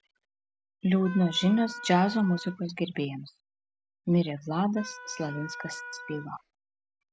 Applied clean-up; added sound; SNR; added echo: none; Wind instrument, woodwind instrument; 14 dB; none.